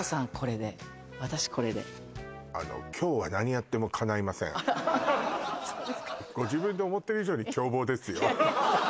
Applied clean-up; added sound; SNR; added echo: none; none; none; none.